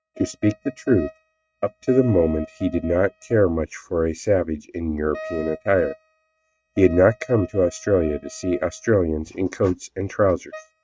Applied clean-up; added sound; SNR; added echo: neural mask model RNNoise.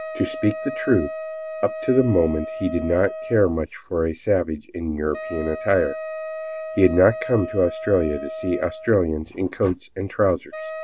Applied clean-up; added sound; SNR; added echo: none; Wind instrument, woodwind instrument; 11 dB; none.